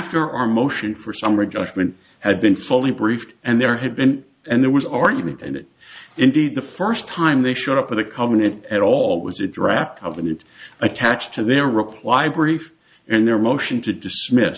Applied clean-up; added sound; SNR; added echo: none; none; none; none.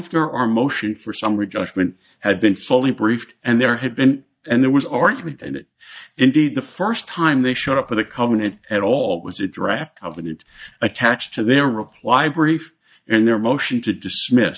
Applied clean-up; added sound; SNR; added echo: neural mask model DeepFilterNet 3.